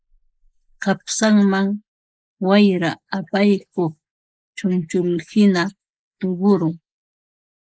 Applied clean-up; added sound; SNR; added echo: neural mask model Resemble Enhance denoiser.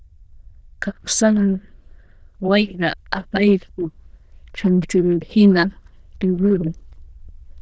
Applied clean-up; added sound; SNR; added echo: neural diffusion model UNIVERSE++.